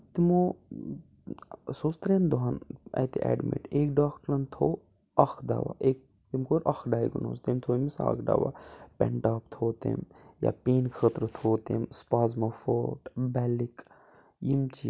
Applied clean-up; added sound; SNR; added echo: none; none; none; none.